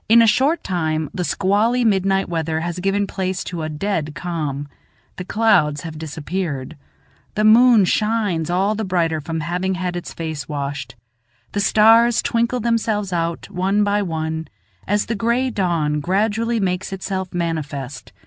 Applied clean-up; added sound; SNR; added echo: none; none; none; none.